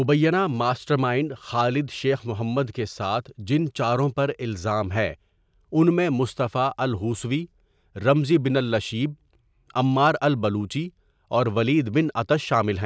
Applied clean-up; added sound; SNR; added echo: none; none; none; none.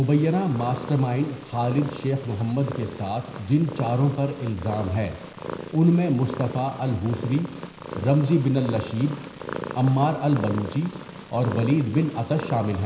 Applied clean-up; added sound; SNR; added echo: none; Purr; 12 dB; reverberation time 0.7 s.